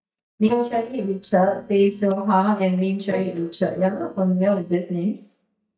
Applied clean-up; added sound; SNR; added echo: neural mask model DeepFilterNet 3.